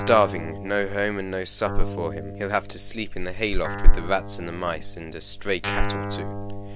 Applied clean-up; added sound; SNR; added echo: none; Guitar; 12 dB; none.